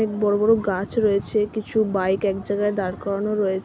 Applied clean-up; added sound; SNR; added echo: none; none; none; none.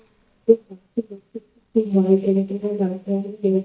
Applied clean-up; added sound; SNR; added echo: neural mask model DeepFilterNet 3.